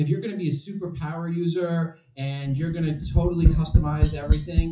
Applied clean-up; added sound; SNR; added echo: classical method WPE with log-MMSE.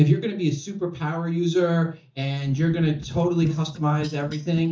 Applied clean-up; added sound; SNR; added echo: neural mask model DeepFilterNet 3.